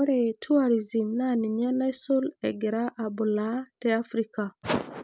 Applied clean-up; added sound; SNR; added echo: none; none; none; none.